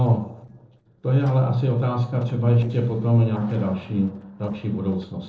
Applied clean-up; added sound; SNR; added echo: neural separator model SepFormer DNS4.